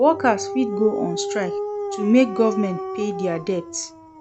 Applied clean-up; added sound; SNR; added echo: none; Dog; 7 dB; none.